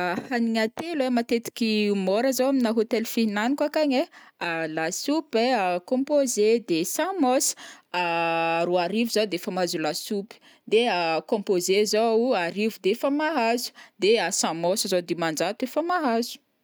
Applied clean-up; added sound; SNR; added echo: none; none; none; none.